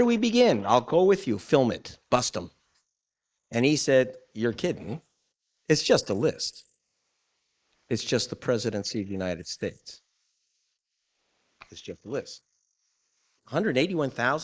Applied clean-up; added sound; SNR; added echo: neural mask model Resemble Enhance denoiser.